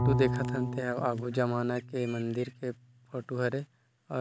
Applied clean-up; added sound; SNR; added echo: none; Bowed string instrument; 4 dB; none.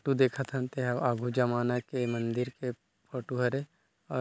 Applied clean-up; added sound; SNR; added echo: none; none; none; none.